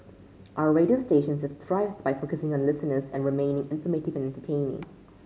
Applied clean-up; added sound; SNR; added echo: none; none; none; none.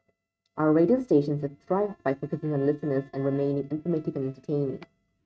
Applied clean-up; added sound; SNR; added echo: neural mask model RNNoise.